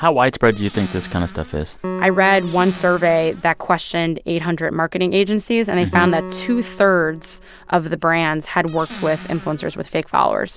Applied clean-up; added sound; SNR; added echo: none; Piano + Squeak / Cupboard open or close; 14 dB; none.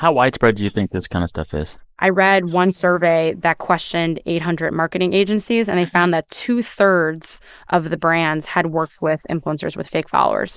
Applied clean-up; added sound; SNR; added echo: neural mask model Resemble Enhance denoiser.